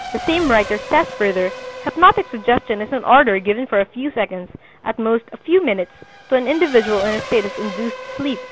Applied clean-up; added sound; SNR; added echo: none; Race car, auto racing / Accelerating, revving, vroom; 14 dB; none.